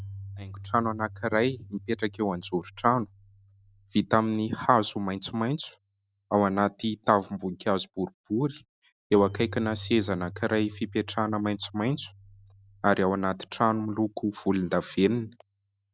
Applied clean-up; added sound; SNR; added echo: none; Keyboard (musical); 18 dB; none.